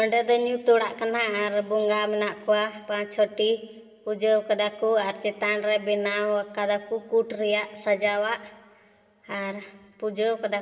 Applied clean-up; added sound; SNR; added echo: none; none; none; reverberation time 2.2 s.